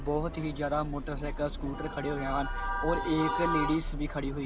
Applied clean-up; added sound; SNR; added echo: none; Subway, metro, underground; 7 dB; none.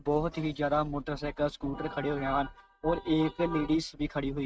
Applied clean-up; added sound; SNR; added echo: neural mask model RNNoise.